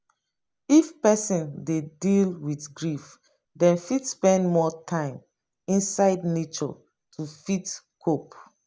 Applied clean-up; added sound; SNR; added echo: none; none; none; none.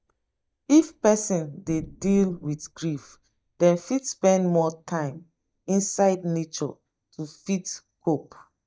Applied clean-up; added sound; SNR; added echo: neural mask model DeepFilterNet 3.